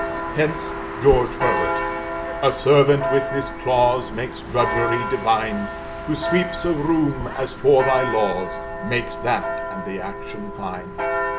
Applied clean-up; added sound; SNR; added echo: none; Church bell; 5 dB; none.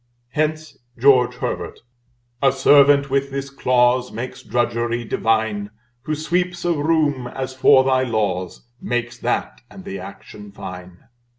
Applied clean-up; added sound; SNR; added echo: none; none; none; none.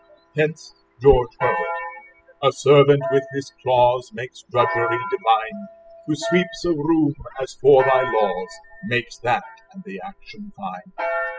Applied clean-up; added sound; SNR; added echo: classical method spectral subtraction.